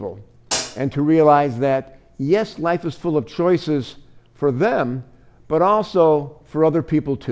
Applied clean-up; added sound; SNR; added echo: none; Hi-hat; 6 dB; none.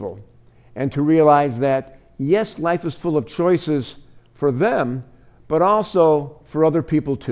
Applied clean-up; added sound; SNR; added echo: none; none; none; none.